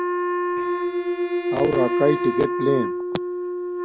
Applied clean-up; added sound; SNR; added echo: none; Wind instrument, woodwind instrument + Bowed string instrument; -2 dB; none.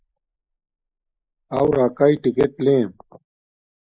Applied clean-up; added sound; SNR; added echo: neural mask model Resemble Enhance denoiser.